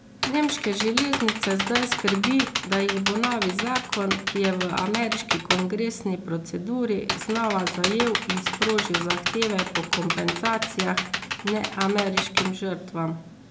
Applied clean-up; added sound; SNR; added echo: none; Computer keyboard; 3 dB; none.